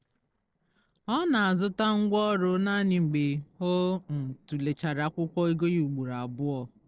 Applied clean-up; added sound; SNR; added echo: neural separator model SepFormer DNS4.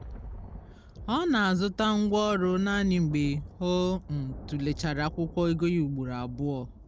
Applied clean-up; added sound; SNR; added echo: none; Thunder; 14 dB; none.